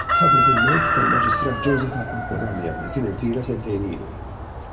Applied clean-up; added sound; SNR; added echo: none; Chicken, rooster; -3 dB; reverberation time 1.8 s.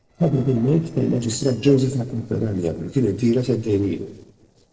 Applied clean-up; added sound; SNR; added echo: neural separator model SepFormer DNS4.